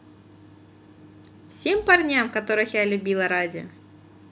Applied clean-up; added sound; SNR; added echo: none; none; none; none.